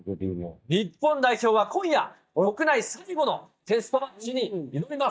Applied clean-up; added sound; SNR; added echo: neural mask model DeepFilterNet 3.